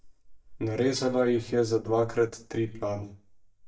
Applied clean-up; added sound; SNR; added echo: neural mask model DeepFilterNet 3.